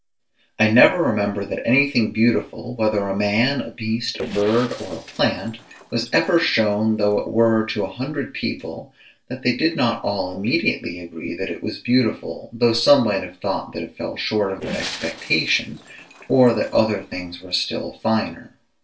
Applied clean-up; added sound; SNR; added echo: neural separator model SepFormer DNS4.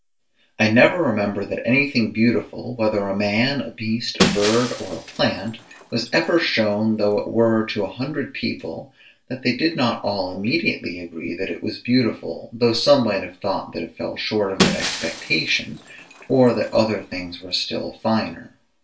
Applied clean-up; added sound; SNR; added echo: none; Shatter; 7 dB; reverberation time 0.2 s.